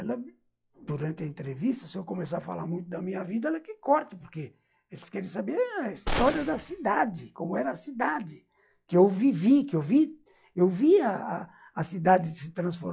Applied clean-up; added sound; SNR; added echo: classical method log-MMSE.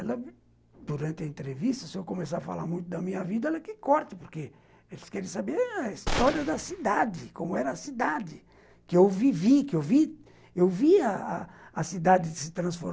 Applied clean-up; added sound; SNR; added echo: none; Gunshot, gunfire; 6 dB; none.